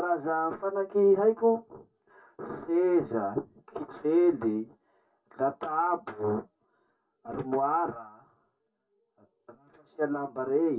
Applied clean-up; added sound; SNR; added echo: none; none; none; reverberation time 0.1 s.